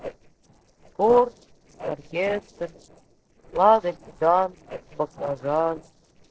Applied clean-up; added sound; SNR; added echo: neural separator model SepFormer DNS4.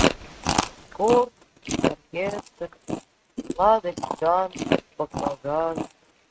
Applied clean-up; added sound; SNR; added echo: neural mask model RNNoise.